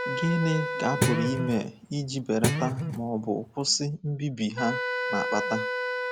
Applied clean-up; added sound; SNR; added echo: none; Wind instrument, woodwind instrument + Guitar; 2 dB; none.